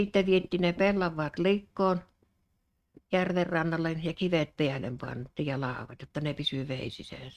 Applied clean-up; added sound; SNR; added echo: neural mask model RNNoise.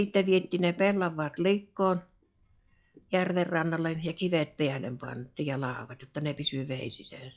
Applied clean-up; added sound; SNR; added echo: classical method log-MMSE.